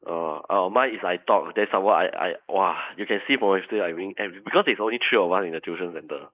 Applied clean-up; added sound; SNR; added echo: neural mask model Resemble Enhance denoiser.